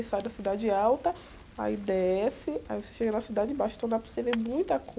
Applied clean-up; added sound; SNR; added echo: none; Fire; 19 dB; none.